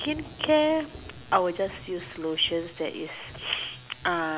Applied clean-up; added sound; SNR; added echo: none; Thunder / Rain; 19 dB; none.